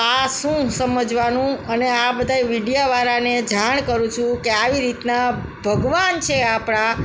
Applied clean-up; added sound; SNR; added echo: none; none; none; none.